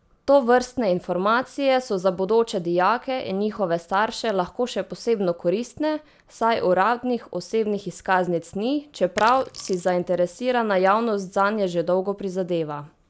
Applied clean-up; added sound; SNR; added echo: none; Sink (filling or washing); 17 dB; none.